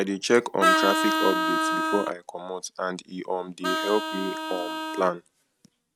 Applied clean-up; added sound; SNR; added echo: neural mask model RNNoise.